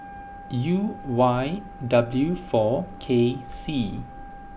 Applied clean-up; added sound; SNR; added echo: none; Wind instrument, woodwind instrument; 18 dB; none.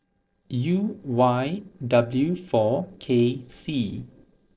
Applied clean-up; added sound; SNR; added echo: neural separator model SepFormer DNS4.